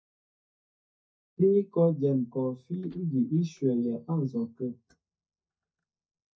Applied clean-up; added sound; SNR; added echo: neural mask model DeepFilterNet 3.